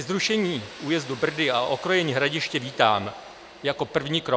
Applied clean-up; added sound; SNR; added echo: none; Tools; 19 dB; none.